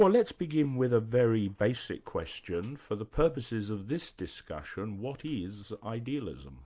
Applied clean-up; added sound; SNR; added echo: none; none; none; none.